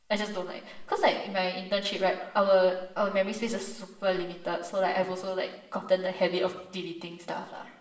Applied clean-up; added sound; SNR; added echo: none; none; none; reverberation time 0.8 s.